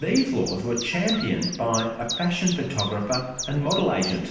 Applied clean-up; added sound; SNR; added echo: none; Chirp, tweet; 9 dB; reverberation time 0.9 s.